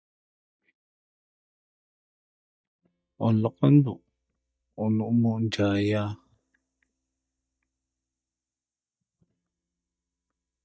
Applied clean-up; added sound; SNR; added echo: neural mask model DeepFilterNet 3.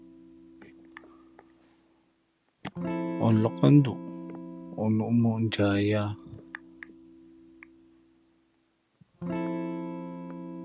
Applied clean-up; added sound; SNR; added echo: none; Electric guitar / Strum; 9 dB; none.